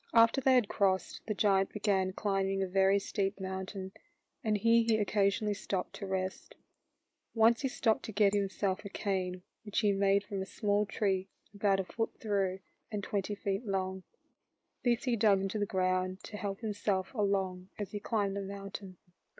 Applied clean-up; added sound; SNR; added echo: neural mask model Resemble Enhance denoiser.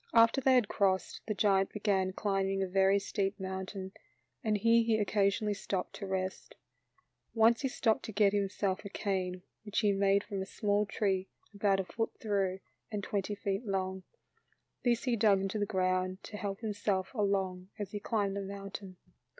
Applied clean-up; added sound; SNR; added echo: none; none; none; none.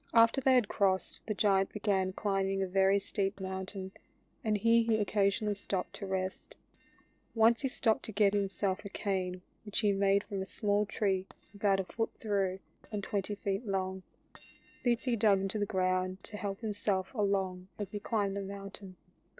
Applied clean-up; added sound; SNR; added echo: neural separator model SepFormer DNS4.